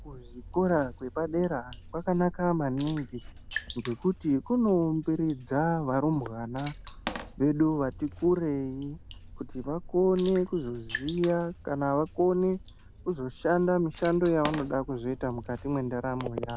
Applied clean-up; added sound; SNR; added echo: none; Water / Splash, splatter; 14 dB; none.